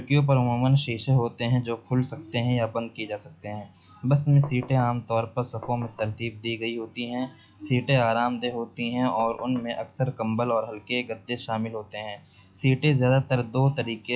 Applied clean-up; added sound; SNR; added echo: classical method log-MMSE.